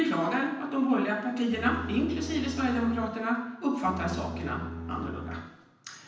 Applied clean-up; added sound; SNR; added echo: none; Bowed string instrument; 9 dB; reverberation time 0.9 s.